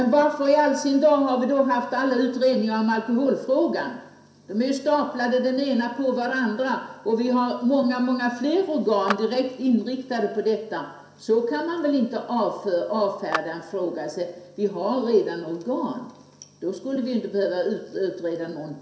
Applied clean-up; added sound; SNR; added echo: none; Clapping; 12 dB; reverberation time 0.7 s.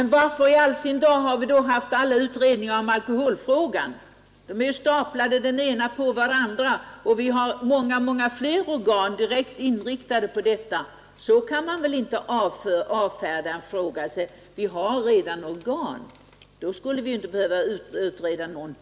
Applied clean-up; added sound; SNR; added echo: none; none; none; none.